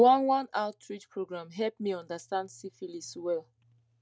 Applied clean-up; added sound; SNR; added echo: none; none; none; none.